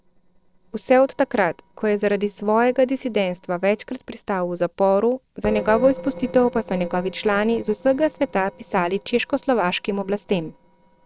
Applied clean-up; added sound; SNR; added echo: neural separator model SepFormer DNS4.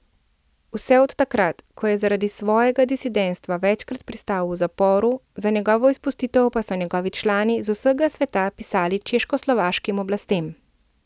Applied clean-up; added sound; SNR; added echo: none; none; none; none.